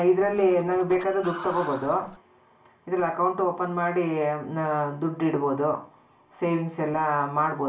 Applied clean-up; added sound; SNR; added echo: none; Scratching (performance technique); 15 dB; reverberation time 0.4 s.